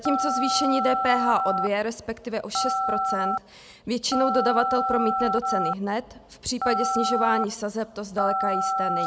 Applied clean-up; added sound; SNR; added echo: none; Telephone; 0 dB; none.